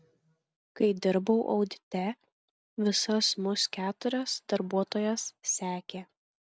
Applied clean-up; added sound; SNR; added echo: none; none; none; none.